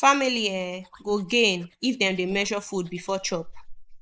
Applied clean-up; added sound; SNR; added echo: neural mask model Resemble Enhance denoiser.